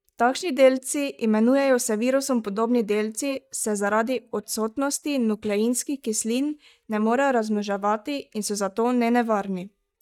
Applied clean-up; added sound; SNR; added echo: neural mask model DeepFilterNet 3.